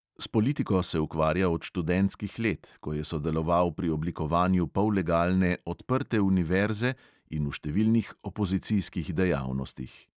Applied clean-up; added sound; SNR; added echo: none; none; none; none.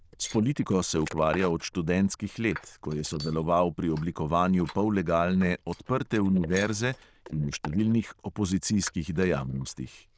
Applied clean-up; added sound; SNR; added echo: neural diffusion model UNIVERSE++.